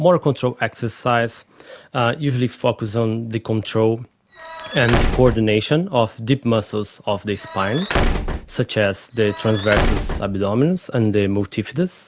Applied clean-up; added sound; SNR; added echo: none; Squeak / Slam / Wood; 2 dB; none.